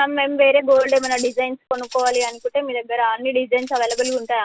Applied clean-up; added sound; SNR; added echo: none; Tambourine; 15 dB; none.